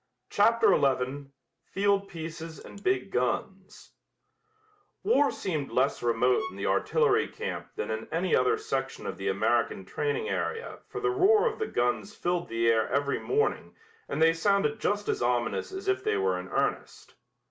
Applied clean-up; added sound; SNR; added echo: none; Bowed string instrument; 17 dB; none.